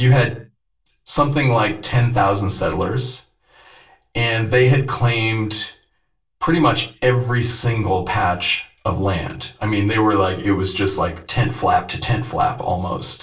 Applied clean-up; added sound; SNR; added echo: none; none; none; reverberation time 0.3 s.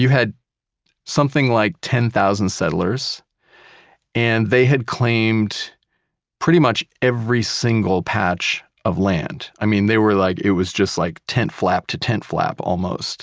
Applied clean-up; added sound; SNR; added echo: none; none; none; none.